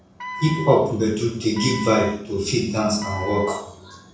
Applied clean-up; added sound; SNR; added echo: none; Wind instrument, woodwind instrument; 13 dB; reverberation time 0.6 s.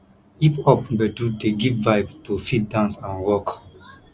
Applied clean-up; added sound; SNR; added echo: none; none; none; none.